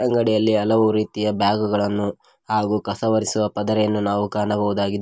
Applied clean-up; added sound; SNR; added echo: none; none; none; none.